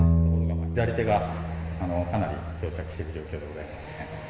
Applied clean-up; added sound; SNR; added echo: none; Bowed string instrument; -2 dB; reverberation time 2.8 s.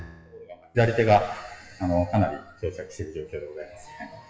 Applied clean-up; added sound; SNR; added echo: classical method WPE with log-MMSE.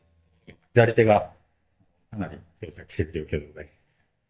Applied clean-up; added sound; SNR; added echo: neural mask model DeepFilterNet 3.